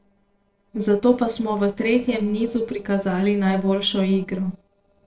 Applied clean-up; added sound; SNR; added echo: neural separator model SepFormer DNS4.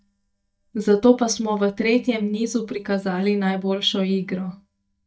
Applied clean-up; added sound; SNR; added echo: neural mask model DeepFilterNet 3.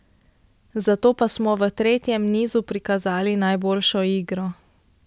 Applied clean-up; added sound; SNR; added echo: none; none; none; none.